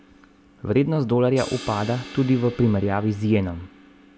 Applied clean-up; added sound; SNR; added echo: none; Crash cymbal; 19 dB; none.